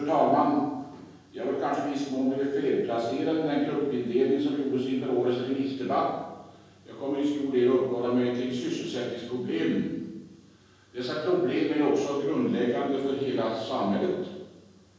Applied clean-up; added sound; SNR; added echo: none; none; none; reverberation time 1.3 s.